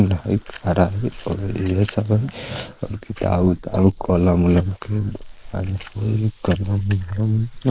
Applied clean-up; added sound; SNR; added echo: neural mask model Resemble Enhance denoiser.